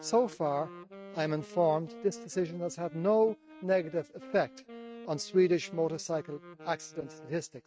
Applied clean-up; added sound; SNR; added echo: neural mask model RNNoise.